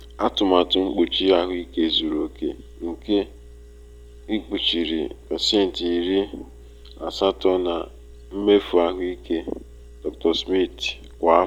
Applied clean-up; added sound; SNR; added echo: none; Engine; 20 dB; none.